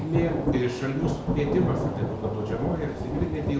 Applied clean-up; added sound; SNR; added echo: none; Thunder / Rain; 0 dB; reverberation time 0.5 s.